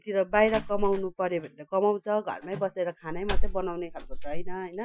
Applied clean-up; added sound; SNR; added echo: classical method Wiener filter.